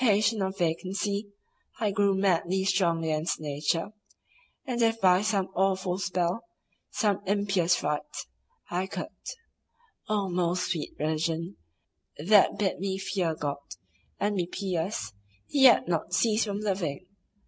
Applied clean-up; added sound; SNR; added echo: none; none; none; none.